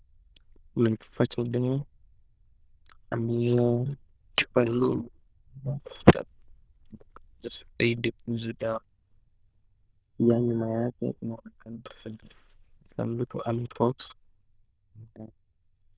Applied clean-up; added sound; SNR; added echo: neural diffusion model UNIVERSE++.